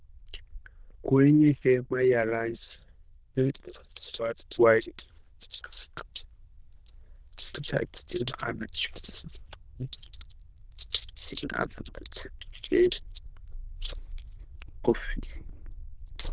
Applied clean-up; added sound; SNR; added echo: neural diffusion model UNIVERSE++.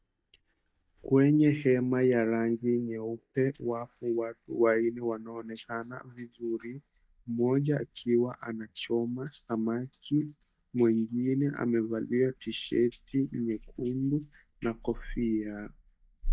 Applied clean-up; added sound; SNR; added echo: neural mask model DeepFilterNet 3.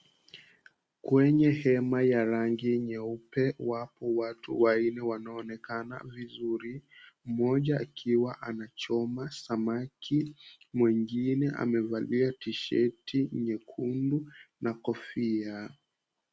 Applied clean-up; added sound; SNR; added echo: none; none; none; none.